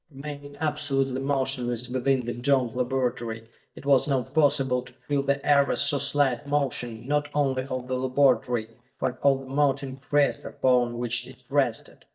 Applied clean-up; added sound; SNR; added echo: neural mask model DeepFilterNet 3.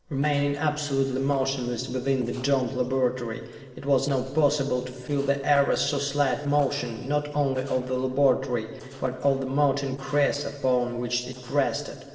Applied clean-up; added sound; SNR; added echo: neural separator model SepFormer DNS4.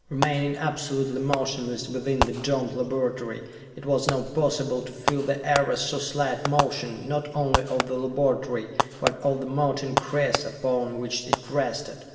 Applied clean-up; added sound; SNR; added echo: none; Fireworks; 6 dB; reverberation time 2.9 s.